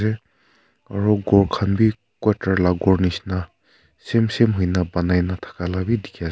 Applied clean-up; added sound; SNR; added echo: none; none; none; none.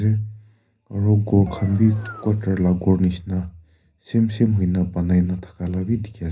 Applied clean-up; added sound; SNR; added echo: none; Engine; 20 dB; reverberation time 0.5 s.